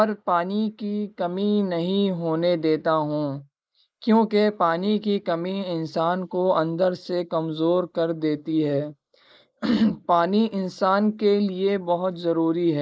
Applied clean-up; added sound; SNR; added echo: neural mask model Resemble Enhance denoiser.